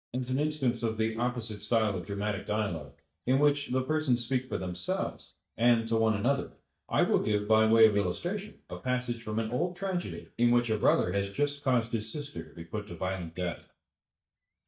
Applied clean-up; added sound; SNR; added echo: neural mask model DeepFilterNet 3.